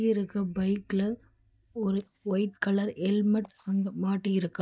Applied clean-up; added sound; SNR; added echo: neural mask model DeepFilterNet 3.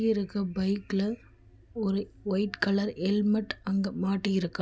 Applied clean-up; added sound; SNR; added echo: none; none; none; none.